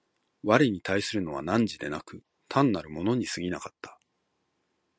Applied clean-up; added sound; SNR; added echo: none; none; none; none.